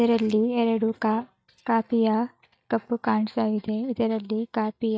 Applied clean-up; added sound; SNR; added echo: neural mask model DeepFilterNet 3.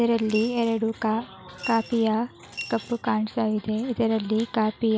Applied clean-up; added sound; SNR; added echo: none; Coin (dropping) / Glass; 16 dB; none.